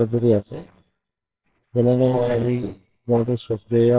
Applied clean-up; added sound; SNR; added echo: neural separator model SepFormer WHAMR!.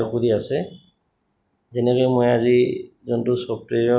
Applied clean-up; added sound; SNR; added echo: none; none; none; none.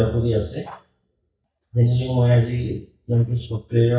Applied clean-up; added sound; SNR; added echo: neural mask model DeepFilterNet 3.